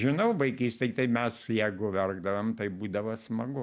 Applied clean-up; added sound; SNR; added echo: none; none; none; none.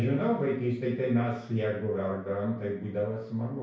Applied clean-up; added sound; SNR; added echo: none; none; none; reverberation time 0.6 s.